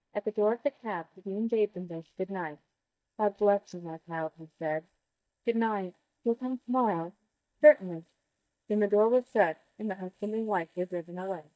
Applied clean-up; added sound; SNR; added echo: neural mask model DeepFilterNet 3.